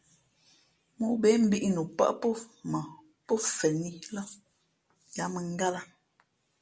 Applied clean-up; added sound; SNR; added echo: none; none; none; none.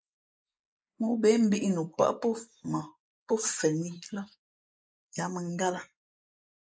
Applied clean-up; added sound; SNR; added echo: neural mask model Resemble Enhance denoiser.